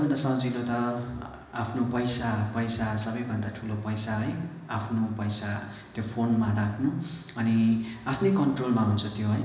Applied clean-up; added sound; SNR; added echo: none; none; none; reverberation time 1.0 s.